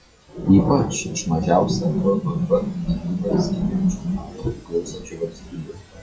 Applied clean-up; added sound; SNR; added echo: classical method WPE with log-MMSE.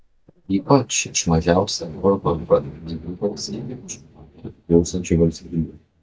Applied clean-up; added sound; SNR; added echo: neural mask model DeepFilterNet 3.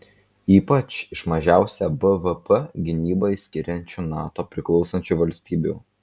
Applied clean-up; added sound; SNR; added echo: none; none; none; none.